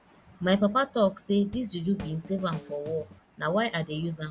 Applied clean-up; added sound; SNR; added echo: none; Drum kit; 16 dB; none.